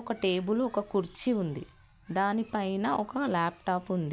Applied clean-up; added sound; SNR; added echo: none; none; none; none.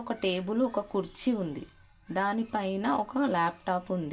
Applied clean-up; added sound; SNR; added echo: none; none; none; reverberation time 0.1 s.